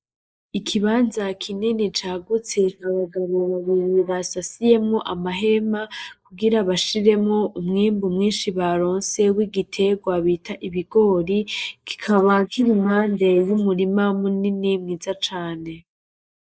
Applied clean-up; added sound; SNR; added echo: neural mask model Resemble Enhance denoiser.